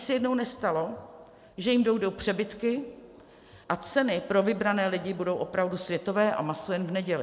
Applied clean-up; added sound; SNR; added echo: none; none; none; none.